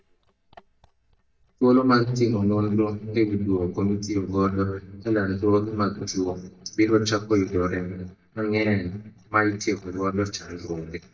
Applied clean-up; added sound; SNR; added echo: neural mask model DeepFilterNet 3.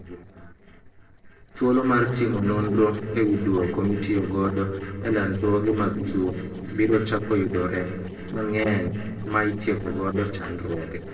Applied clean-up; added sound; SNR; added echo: neural separator model SepFormer DNS4.